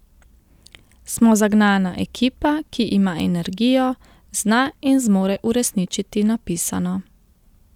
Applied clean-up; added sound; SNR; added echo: none; none; none; none.